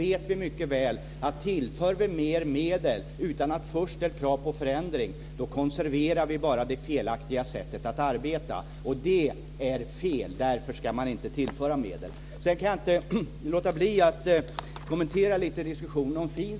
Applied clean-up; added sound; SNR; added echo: none; none; none; none.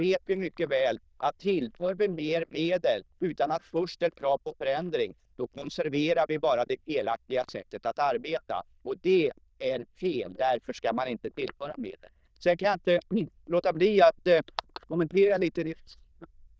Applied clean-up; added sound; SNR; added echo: neural diffusion model UNIVERSE++.